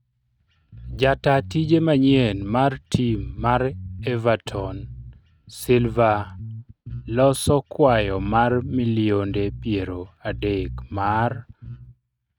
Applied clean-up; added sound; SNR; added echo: neural mask model RNNoise.